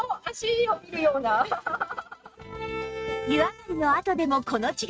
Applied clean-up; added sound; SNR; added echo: neural mask model RNNoise.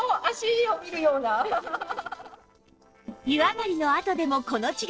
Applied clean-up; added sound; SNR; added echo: neural separator model SepFormer DNS4.